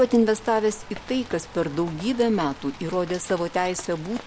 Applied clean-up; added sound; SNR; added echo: none; Rain; 17 dB; none.